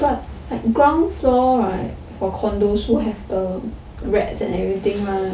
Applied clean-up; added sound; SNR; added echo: none; none; none; none.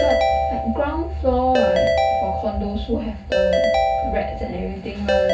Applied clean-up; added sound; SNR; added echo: none; Ringtone / Keyboard (musical); -3 dB; reverberation time 0.4 s.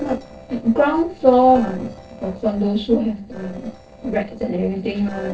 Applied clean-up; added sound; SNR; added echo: neural separator model SepFormer DNS4.